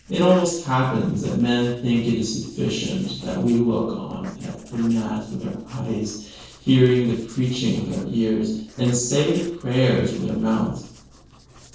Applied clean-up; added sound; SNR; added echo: neural separator model SepFormer DNS4.